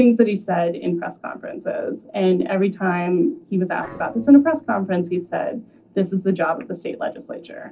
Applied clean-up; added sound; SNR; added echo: neural separator model SepFormer DNS4.